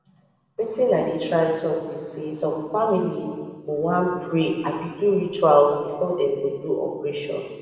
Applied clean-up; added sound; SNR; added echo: none; none; none; reverberation time 1.6 s.